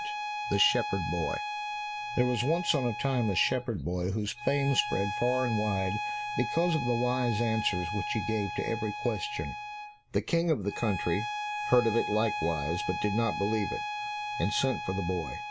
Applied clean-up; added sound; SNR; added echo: none; Bowed string instrument; 5 dB; none.